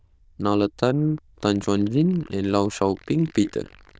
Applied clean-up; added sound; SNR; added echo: neural diffusion model UNIVERSE++.